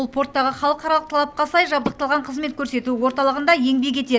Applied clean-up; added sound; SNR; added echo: none; Wood; 18 dB; none.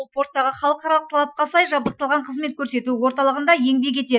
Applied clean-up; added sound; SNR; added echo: classical method Wiener filter.